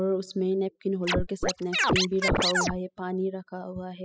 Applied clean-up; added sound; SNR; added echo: classical method spectral subtraction.